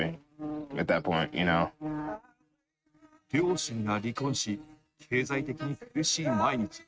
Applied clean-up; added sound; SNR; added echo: neural mask model RNNoise.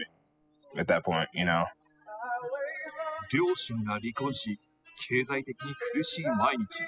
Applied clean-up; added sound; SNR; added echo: classical method spectral subtraction.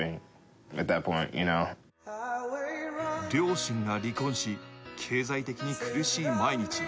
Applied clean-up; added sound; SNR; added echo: none; none; none; none.